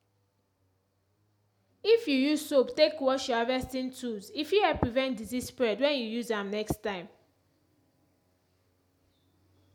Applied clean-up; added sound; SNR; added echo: none; none; none; none.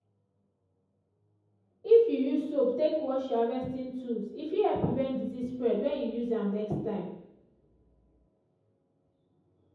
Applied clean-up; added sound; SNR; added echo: none; none; none; reverberation time 0.9 s.